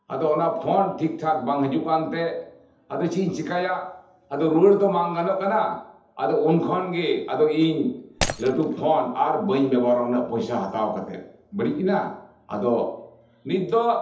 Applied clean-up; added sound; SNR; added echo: none; Shatter; 9 dB; reverberation time 0.8 s.